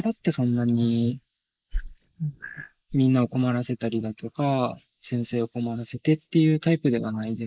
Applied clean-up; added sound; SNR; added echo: neural mask model Resemble Enhance denoiser.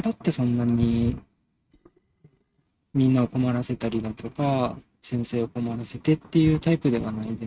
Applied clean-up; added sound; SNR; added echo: neural mask model RNNoise.